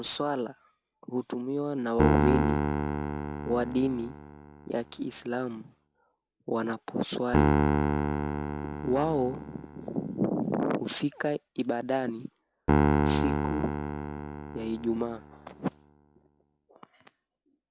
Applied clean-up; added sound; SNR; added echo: none; Piano; -1 dB; none.